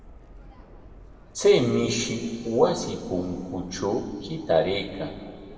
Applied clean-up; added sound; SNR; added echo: none; Subway, metro, underground; 20 dB; reverberation time 2.1 s.